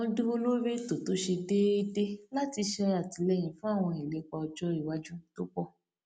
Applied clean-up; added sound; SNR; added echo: none; none; none; none.